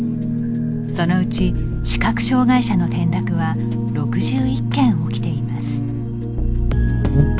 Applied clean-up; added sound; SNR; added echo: none; Buzz; 11 dB; none.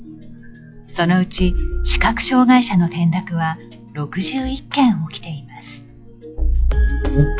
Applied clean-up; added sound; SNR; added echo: classical method log-MMSE.